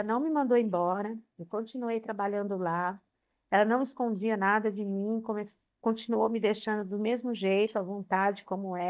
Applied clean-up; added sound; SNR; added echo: neural mask model DeepFilterNet 3.